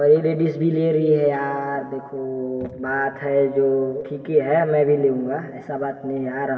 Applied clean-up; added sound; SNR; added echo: none; none; none; reverberation time 2.0 s.